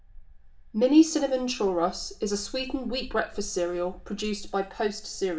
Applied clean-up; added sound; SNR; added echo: none; Engine; 16 dB; reverberation time 0.3 s.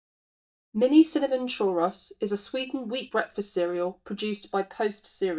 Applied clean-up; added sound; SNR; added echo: neural mask model DeepFilterNet 3.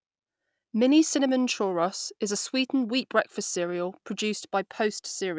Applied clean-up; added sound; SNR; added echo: none; none; none; none.